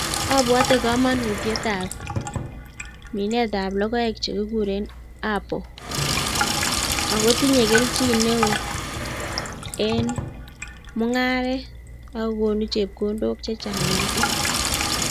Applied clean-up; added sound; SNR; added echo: none; Sink (filling or washing); 2 dB; none.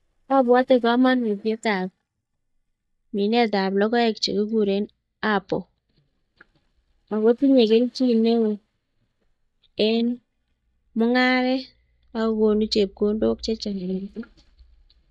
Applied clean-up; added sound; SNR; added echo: neural mask model DeepFilterNet 3.